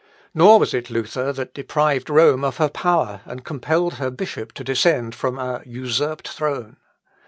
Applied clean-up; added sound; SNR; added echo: none; none; none; none.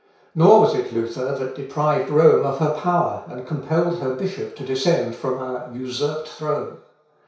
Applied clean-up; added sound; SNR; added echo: none; none; none; reverberation time 0.6 s.